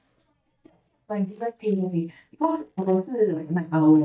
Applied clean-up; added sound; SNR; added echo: neural mask model DeepFilterNet 3.